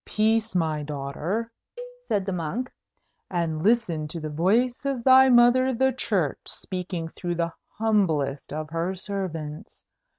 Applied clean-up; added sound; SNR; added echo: neural mask model RNNoise.